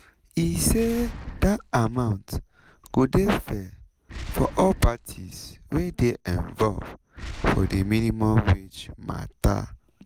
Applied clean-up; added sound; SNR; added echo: none; Boom; 17 dB; none.